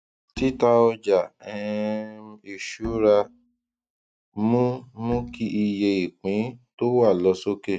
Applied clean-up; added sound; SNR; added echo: neural mask model RNNoise.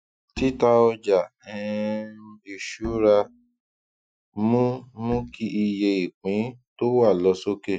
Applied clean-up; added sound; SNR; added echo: classical method Wiener filter.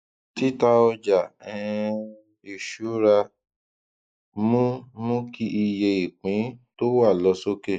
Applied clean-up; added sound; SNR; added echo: neural mask model Resemble Enhance denoiser.